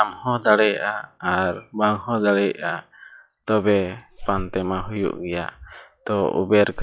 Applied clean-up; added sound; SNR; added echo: classical method log-MMSE.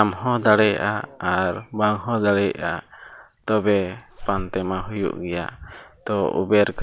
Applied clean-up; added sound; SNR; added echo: none; Zipper (clothing); 17 dB; none.